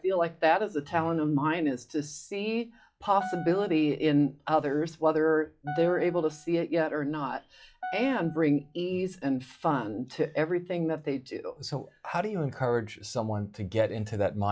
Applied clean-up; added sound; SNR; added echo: classical method log-MMSE.